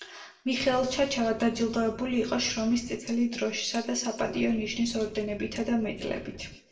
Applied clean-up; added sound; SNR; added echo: none; Explosion; 17 dB; reverberation time 0.6 s.